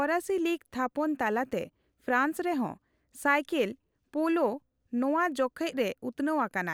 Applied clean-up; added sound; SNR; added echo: none; none; none; none.